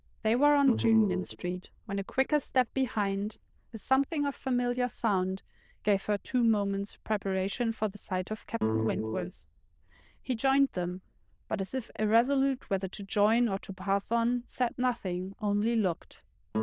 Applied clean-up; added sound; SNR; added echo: neural diffusion model UNIVERSE++.